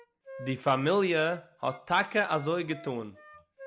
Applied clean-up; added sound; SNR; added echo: none; Wind instrument, woodwind instrument; 20 dB; none.